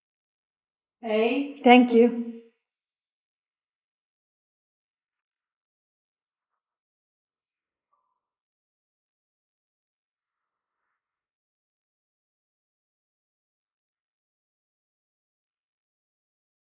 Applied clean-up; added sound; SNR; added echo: neural mask model Resemble Enhance denoiser.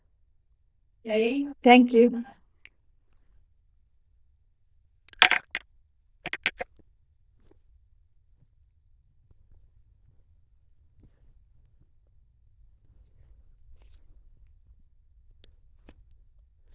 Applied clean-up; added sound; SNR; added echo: neural diffusion model UNIVERSE++.